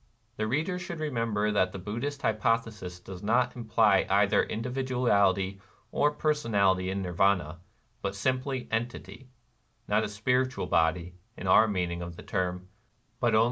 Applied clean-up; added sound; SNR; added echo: none; none; none; none.